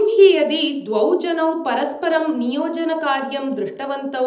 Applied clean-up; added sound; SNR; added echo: none; none; none; reverberation time 0.8 s.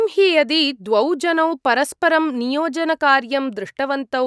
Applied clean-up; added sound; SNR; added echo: none; none; none; none.